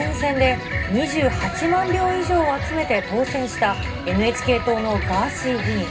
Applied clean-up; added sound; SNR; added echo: none; Fixed-wing aircraft, airplane; 11 dB; reverberation time 0.2 s.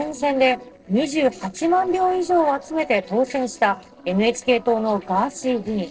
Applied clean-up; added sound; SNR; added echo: neural separator model SepFormer DNS4.